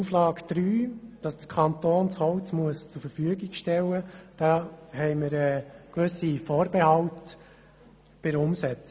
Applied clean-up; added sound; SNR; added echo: none; none; none; none.